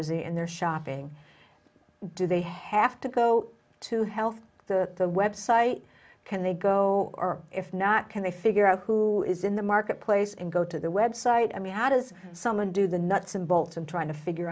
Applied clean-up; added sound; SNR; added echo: none; none; none; none.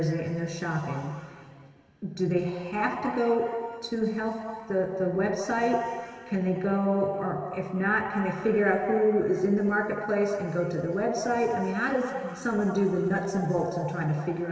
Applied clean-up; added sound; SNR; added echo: none; none; none; reverberation time 2.5 s.